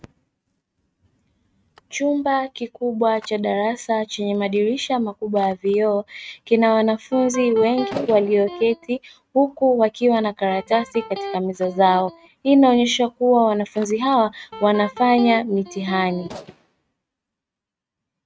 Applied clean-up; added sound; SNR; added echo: neural mask model RNNoise.